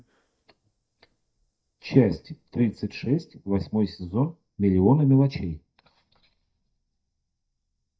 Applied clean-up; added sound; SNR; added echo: neural mask model DeepFilterNet 3.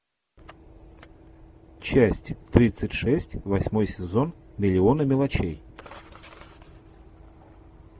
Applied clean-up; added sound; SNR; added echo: none; none; none; none.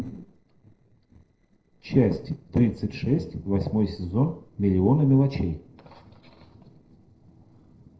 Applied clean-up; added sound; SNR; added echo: neural separator model SepFormer DNS4.